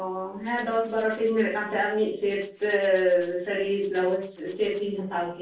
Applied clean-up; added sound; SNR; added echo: neural separator model SepFormer DNS4.